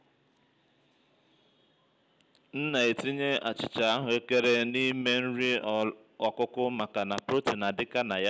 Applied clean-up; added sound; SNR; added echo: none; none; none; none.